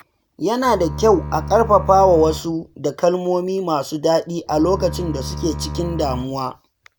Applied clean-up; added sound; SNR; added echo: none; Bowed string instrument; 10 dB; none.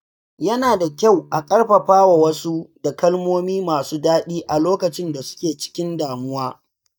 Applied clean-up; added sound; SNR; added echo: neural mask model DeepFilterNet 3.